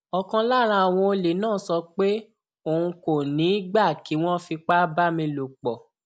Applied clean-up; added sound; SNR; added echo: none; none; none; none.